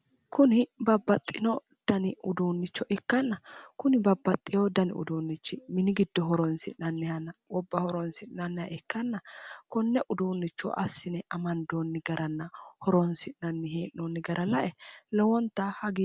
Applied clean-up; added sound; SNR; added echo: none; none; none; none.